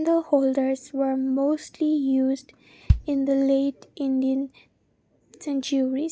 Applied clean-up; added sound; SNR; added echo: none; Bass drum; 4 dB; none.